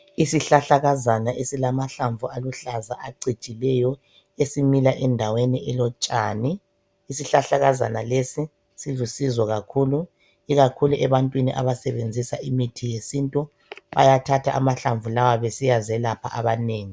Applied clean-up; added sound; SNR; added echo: none; none; none; none.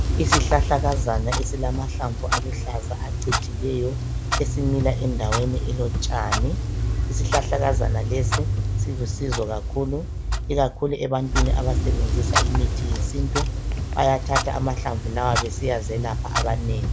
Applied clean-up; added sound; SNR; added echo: none; Clock; -3 dB; none.